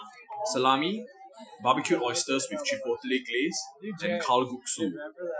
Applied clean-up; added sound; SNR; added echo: classical method Wiener filter.